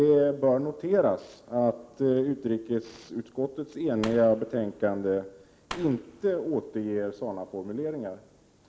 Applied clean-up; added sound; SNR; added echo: none; Fireworks; 18 dB; none.